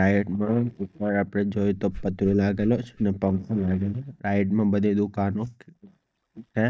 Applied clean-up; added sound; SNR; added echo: neural mask model DeepFilterNet 3.